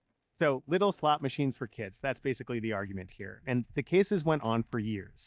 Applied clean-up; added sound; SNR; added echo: neural mask model DeepFilterNet 3.